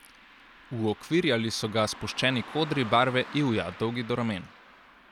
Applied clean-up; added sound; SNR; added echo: none; Car passing by; 17 dB; none.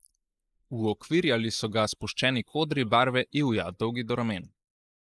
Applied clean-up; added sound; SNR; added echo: neural mask model Resemble Enhance denoiser.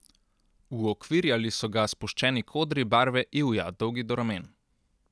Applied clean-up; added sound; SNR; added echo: none; none; none; none.